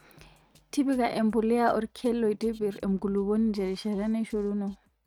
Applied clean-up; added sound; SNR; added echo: neural mask model RNNoise.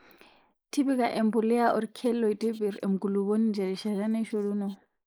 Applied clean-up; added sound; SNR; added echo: neural mask model Resemble Enhance denoiser.